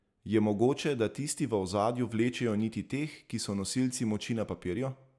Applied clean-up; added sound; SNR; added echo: none; none; none; none.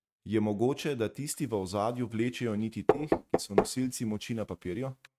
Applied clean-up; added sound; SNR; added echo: neural mask model RNNoise.